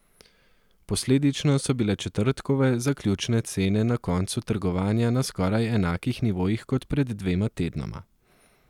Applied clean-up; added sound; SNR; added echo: none; none; none; none.